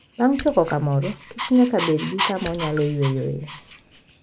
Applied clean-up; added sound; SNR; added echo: none; Dog + Raindrop / Splash, splatter; 10 dB; none.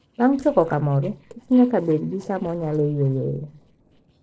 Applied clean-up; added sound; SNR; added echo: neural separator model SepFormer DNS4.